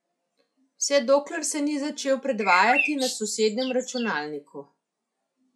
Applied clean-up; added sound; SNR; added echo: classical method log-MMSE.